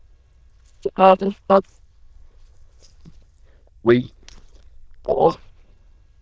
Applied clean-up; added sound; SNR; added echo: neural diffusion model UNIVERSE++.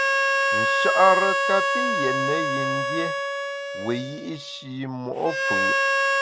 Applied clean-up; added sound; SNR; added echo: none; Harmonica; -3 dB; none.